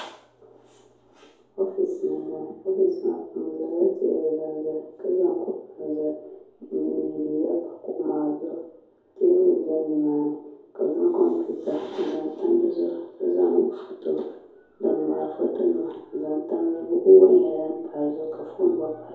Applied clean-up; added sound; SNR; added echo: none; none; none; reverberation time 2.2 s.